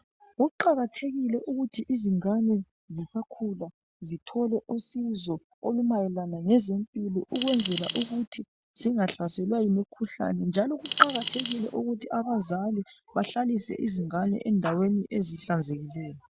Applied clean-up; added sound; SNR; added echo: none; Alarm; -1 dB; none.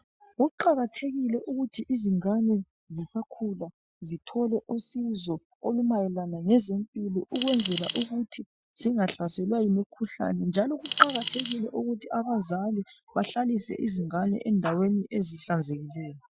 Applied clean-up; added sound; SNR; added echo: classical method Wiener filter.